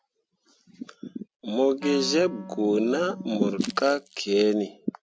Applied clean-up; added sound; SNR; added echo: none; Wind instrument, woodwind instrument + Crumpling, crinkling; 15 dB; none.